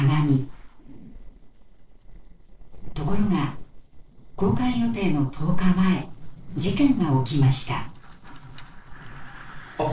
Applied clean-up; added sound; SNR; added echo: neural separator model SepFormer DNS4.